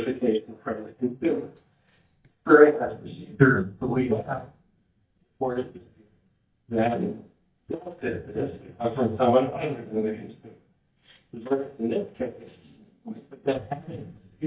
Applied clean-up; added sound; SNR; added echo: neural mask model DeepFilterNet 3.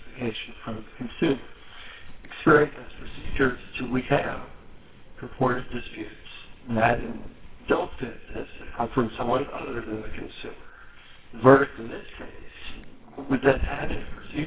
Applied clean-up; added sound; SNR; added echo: neural separator model SepFormer WHAMR!.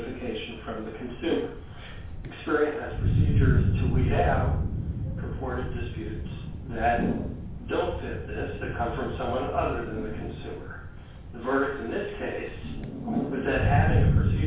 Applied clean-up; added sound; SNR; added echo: none; Thunder; -2 dB; reverberation time 0.5 s.